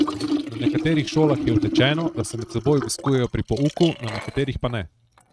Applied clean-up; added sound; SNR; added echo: neural mask model RNNoise.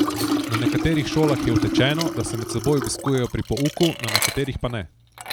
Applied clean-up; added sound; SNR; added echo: none; Liquid; 2 dB; none.